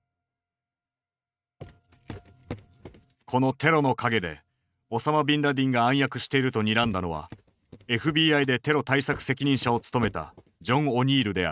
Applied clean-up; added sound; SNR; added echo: neural mask model RNNoise.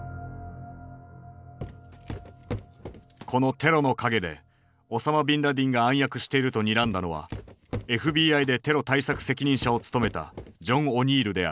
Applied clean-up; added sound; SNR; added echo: none; Walk, footsteps; 13 dB; none.